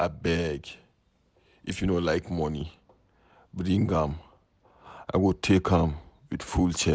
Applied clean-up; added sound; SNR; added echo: none; none; none; none.